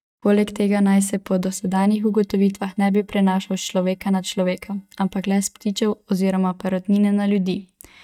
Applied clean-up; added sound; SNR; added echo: neural mask model DeepFilterNet 3.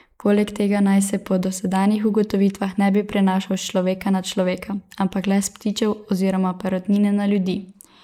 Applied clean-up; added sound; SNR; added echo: neural mask model Resemble Enhance denoiser.